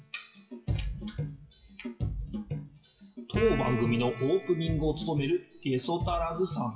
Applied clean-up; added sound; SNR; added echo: classical method WPE with log-MMSE.